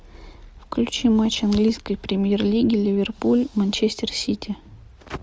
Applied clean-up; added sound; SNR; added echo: none; none; none; none.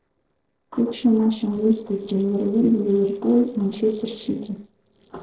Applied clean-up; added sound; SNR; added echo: neural separator model SepFormer DNS4.